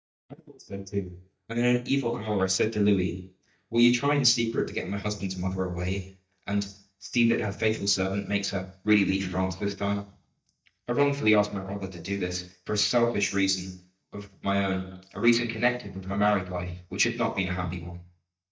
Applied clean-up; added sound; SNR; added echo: neural mask model DeepFilterNet 3.